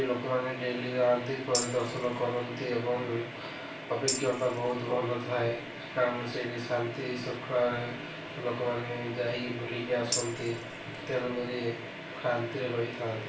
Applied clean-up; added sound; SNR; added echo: none; Tambourine; 7 dB; reverberation time 0.4 s.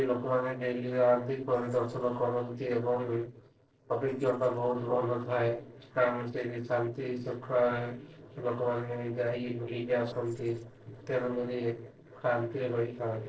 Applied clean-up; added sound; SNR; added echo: neural separator model SepFormer DNS4.